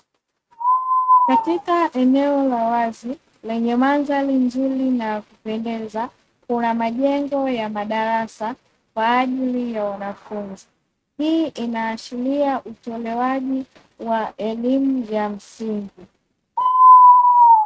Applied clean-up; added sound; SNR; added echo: neural mask model RNNoise.